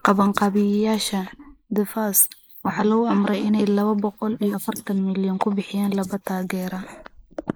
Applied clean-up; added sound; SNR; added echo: neural mask model Resemble Enhance denoiser.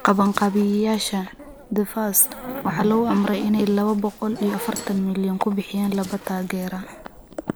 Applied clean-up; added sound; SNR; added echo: none; Zipper (clothing); 16 dB; none.